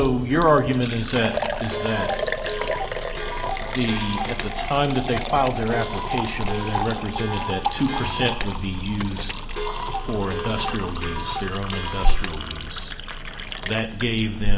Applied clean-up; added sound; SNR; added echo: none; Liquid + Clock; 5 dB; none.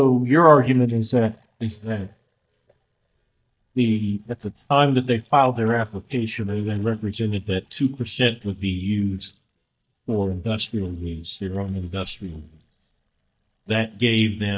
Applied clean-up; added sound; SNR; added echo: neural mask model DeepFilterNet 3.